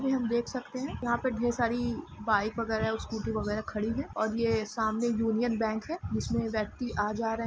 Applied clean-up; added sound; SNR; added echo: none; none; none; none.